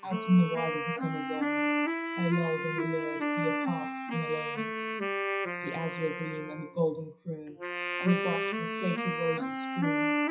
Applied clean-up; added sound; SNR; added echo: classical method WPE with log-MMSE.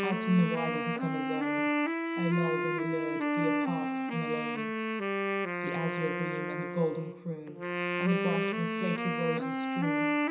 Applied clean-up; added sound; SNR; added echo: none; Wind instrument, woodwind instrument; -2 dB; reverberation time 0.9 s.